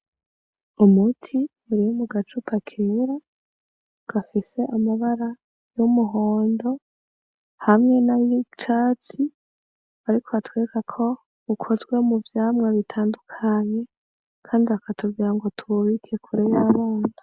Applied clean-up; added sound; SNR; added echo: none; none; none; none.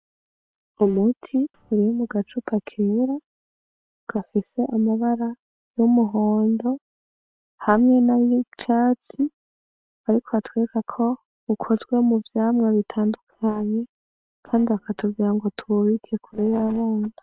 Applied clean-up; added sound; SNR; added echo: neural separator model SepFormer WHAM!.